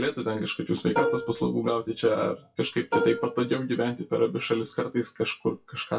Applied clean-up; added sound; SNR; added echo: classical method WPE with log-MMSE.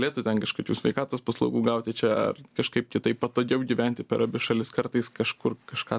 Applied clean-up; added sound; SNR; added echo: none; none; none; none.